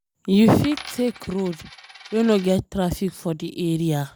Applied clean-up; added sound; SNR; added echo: none; Coin (dropping); 19 dB; none.